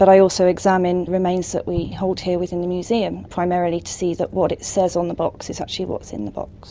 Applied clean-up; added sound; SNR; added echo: none; Explosion; 15 dB; none.